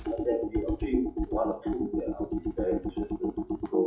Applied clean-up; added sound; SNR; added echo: classical method WPE with log-MMSE.